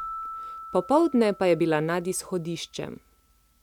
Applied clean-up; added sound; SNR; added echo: none; Keyboard (musical); 16 dB; none.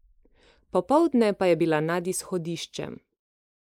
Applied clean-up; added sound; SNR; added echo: neural mask model Resemble Enhance denoiser.